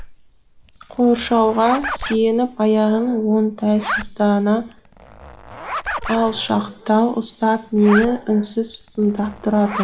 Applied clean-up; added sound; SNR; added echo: none; Zipper (clothing); 12 dB; none.